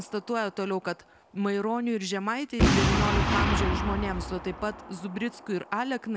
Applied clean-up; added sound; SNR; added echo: none; Boom; -1 dB; none.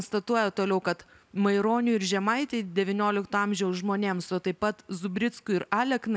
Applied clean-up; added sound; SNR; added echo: none; none; none; none.